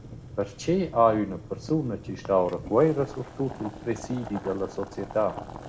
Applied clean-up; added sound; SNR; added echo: none; Boiling; 14 dB; none.